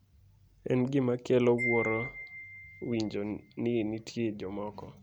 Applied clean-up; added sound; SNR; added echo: none; Wind chime; 11 dB; none.